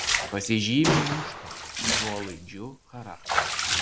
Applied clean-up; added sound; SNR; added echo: none; Gunshot, gunfire + Bathtub (filling or washing) / Water / Liquid; -2 dB; none.